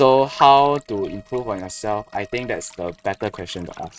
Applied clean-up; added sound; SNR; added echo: neural mask model RNNoise.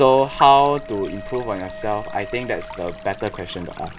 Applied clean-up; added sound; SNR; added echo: none; Stream + Wind instrument, woodwind instrument; 14 dB; none.